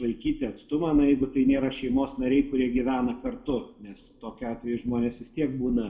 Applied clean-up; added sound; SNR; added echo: none; none; none; reverberation time 1.5 s.